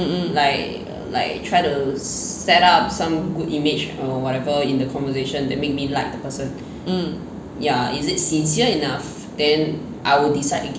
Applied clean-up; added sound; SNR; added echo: none; none; none; none.